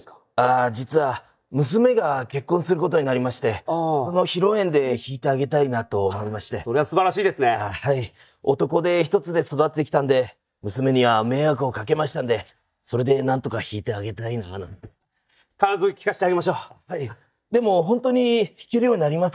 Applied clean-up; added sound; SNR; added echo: neural mask model DeepFilterNet 3.